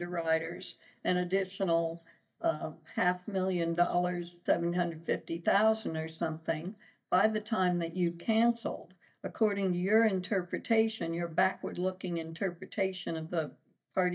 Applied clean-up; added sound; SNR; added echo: neural mask model DeepFilterNet 3.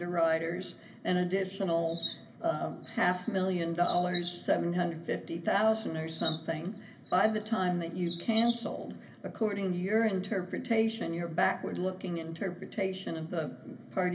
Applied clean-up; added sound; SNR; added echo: none; Chirp, tweet; 14 dB; reverberation time 0.3 s.